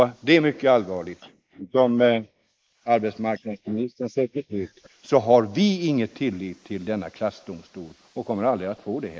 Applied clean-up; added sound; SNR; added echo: neural mask model Resemble Enhance denoiser.